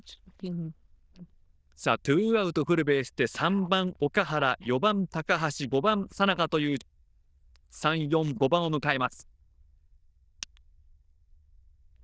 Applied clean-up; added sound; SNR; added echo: neural diffusion model UNIVERSE++.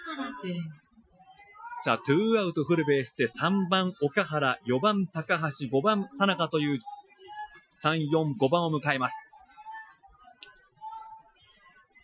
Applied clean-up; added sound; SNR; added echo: classical method Wiener filter.